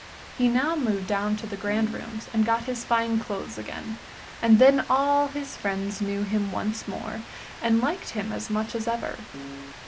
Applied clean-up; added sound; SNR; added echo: none; Piano + Rain; 16 dB; none.